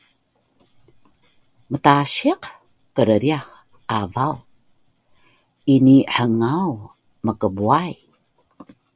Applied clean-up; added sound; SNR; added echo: none; none; none; none.